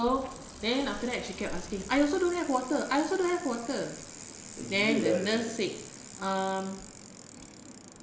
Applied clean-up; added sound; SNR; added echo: none; Bicycle; 15 dB; none.